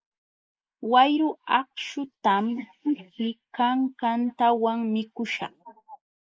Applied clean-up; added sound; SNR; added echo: neural mask model Resemble Enhance denoiser.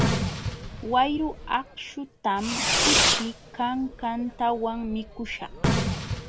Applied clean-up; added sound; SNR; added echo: none; Fireworks; -1 dB; none.